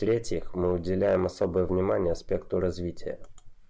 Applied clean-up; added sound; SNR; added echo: none; none; none; none.